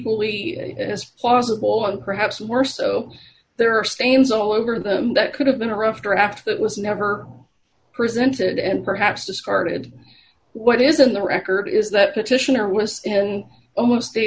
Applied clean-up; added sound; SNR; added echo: none; none; none; none.